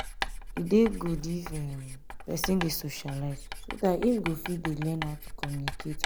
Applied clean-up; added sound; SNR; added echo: none; Writing; 7 dB; none.